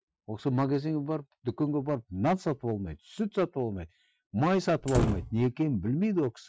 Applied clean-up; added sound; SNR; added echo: classical method Wiener filter.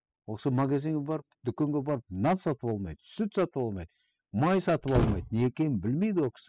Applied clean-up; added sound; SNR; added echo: classical method spectral subtraction.